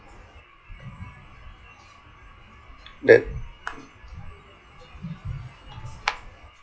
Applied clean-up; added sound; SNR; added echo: classical method log-MMSE.